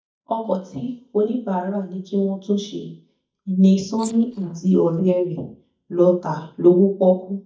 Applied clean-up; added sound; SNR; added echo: neural mask model DeepFilterNet 3.